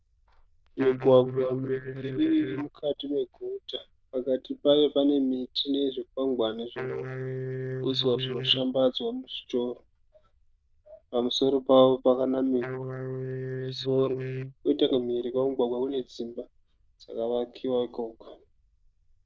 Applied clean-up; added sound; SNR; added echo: neural diffusion model UNIVERSE++.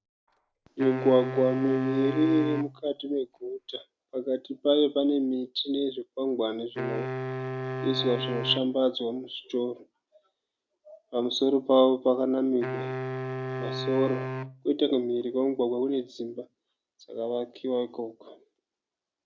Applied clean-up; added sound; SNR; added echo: none; Wind instrument, woodwind instrument; 7 dB; none.